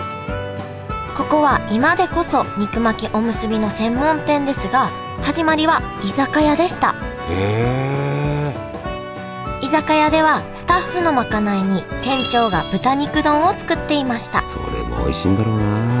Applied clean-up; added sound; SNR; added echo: none; none; none; none.